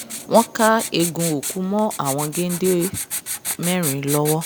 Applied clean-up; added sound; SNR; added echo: none; Writing; 8 dB; none.